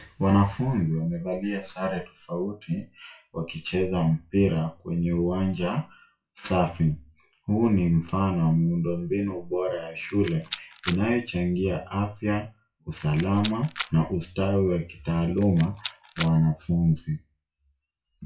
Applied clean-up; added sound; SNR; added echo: classical method WPE with log-MMSE.